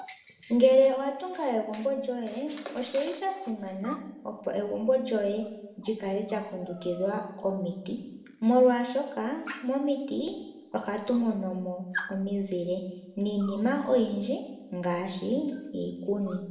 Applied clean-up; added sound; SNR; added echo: none; Dog; 19 dB; reverberation time 0.9 s.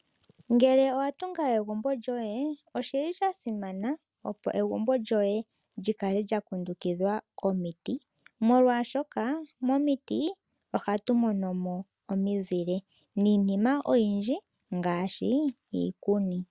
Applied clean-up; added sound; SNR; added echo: none; none; none; none.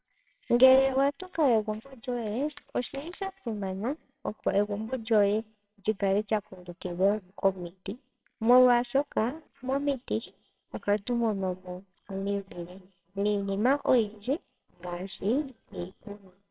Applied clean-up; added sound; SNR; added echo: neural separator model SepFormer WHAMR!.